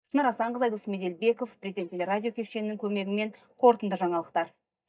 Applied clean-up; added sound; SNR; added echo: neural mask model DeepFilterNet 3.